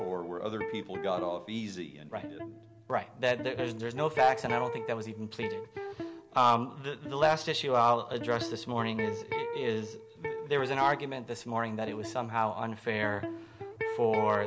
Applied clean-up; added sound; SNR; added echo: none; Electric guitar; 8 dB; none.